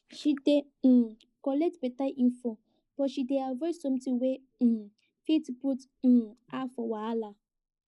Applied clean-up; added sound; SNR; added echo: neural mask model Resemble Enhance denoiser.